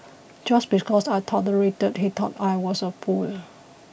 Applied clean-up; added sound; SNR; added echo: none; none; none; none.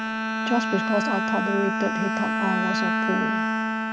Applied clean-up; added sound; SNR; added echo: none; Bowed string instrument; -3 dB; none.